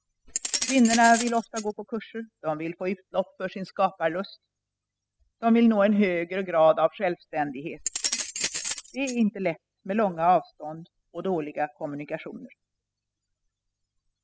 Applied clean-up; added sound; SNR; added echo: classical method spectral subtraction.